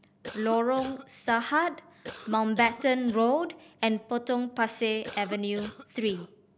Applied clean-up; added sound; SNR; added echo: none; Cough; 16 dB; none.